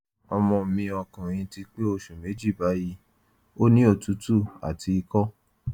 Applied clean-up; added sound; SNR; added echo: none; none; none; none.